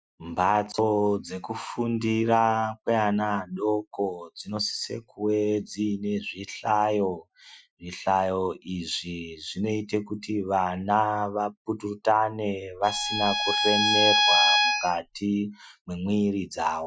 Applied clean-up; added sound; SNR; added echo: classical method Wiener filter.